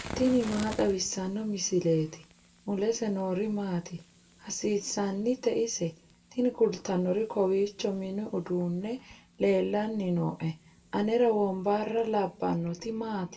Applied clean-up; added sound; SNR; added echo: none; Fire; 20 dB; reverberation time 0.2 s.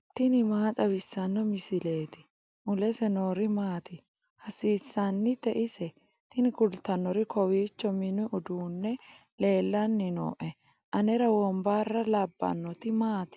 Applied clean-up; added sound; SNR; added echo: none; none; none; none.